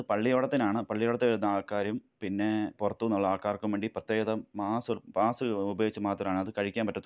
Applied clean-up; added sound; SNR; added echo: none; none; none; none.